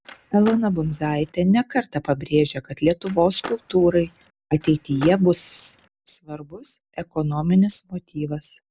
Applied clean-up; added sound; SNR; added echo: none; Skateboard; 18 dB; none.